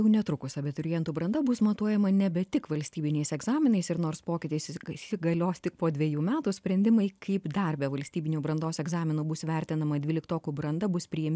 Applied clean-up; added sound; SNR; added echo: none; none; none; none.